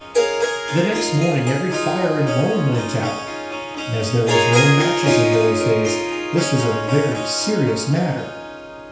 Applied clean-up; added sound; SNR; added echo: none; Harp; 2 dB; reverberation time 0.5 s.